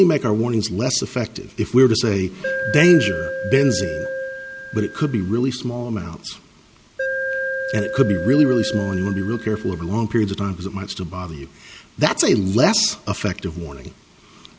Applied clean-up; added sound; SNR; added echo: none; Alarm; 6 dB; none.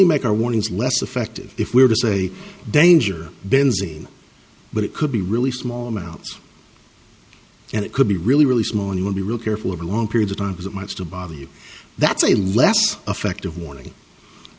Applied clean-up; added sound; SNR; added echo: none; none; none; none.